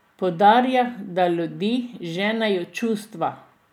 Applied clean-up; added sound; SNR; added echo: none; none; none; none.